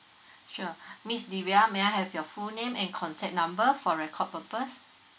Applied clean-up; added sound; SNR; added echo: none; none; none; none.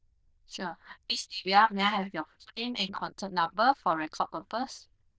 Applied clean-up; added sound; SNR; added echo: neural diffusion model UNIVERSE++.